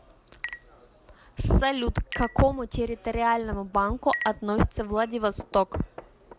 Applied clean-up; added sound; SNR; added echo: none; Chink, clink; 15 dB; none.